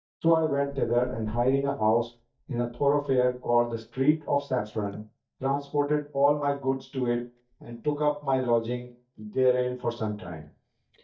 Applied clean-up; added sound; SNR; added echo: neural mask model DeepFilterNet 3.